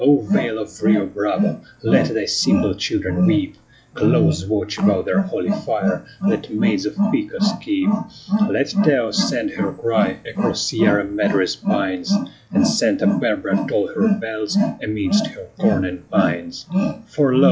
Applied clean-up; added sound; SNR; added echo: classical method log-MMSE.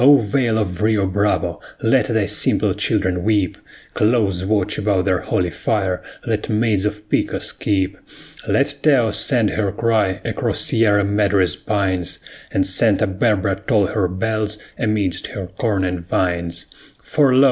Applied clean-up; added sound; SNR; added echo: none; none; none; none.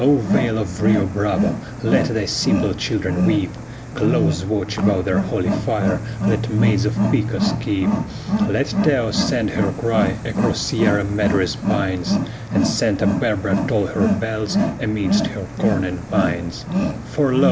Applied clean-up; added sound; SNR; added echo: none; Wild animals; 0 dB; none.